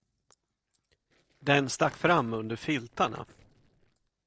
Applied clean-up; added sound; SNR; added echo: neural separator model SepFormer DNS4.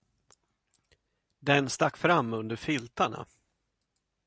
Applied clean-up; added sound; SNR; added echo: none; none; none; none.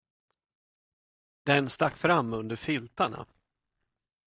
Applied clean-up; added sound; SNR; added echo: neural mask model DeepFilterNet 3.